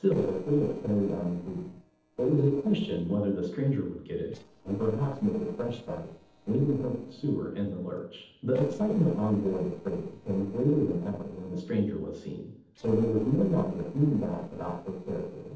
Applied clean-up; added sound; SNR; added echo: neural separator model SepFormer DNS4.